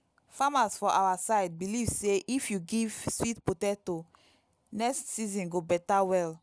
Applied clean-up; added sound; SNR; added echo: none; none; none; none.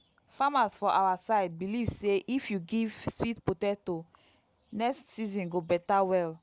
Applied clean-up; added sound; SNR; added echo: none; Bird vocalization, bird call, bird song; 19 dB; none.